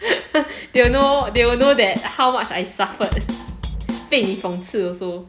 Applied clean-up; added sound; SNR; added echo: none; Drum kit; 8 dB; none.